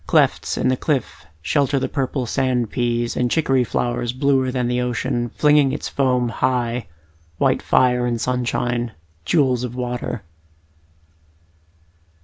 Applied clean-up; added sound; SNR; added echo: none; none; none; none.